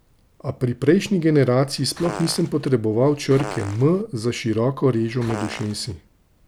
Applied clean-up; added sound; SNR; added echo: none; Fart; 14 dB; none.